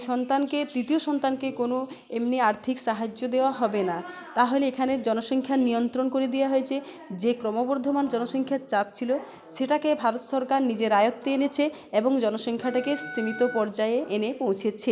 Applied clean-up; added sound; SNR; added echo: none; Wind instrument, woodwind instrument; 15 dB; none.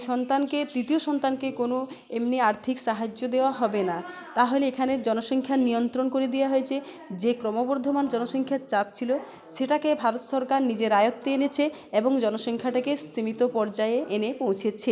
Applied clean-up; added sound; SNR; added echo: none; none; none; none.